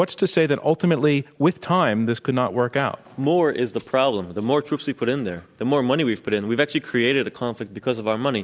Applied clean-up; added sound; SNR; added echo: none; none; none; none.